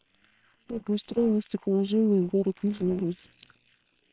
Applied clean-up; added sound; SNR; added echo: neural separator model SepFormer WHAM!.